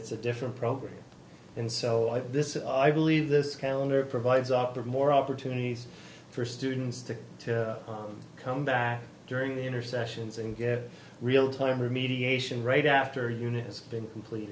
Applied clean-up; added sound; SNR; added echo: none; none; none; none.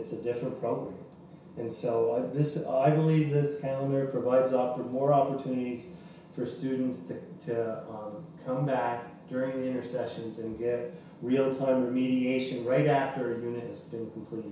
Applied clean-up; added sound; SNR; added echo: none; none; none; reverberation time 0.6 s.